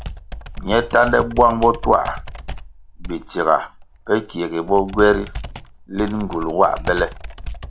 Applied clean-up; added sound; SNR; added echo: none; Computer keyboard; 11 dB; none.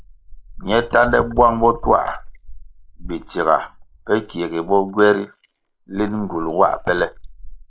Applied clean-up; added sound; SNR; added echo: neural mask model Resemble Enhance denoiser.